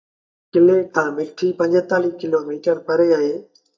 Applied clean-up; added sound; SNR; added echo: neural mask model DeepFilterNet 3.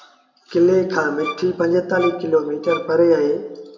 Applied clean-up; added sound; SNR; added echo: none; Bowed string instrument; 13 dB; reverberation time 0.6 s.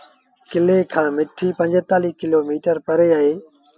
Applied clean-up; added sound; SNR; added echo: none; none; none; none.